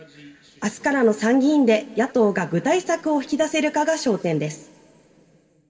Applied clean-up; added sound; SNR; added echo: none; none; none; reverberation time 1.9 s.